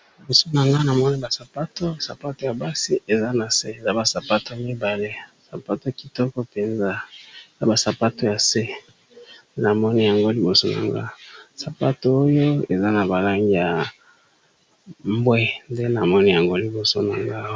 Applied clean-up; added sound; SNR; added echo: none; none; none; none.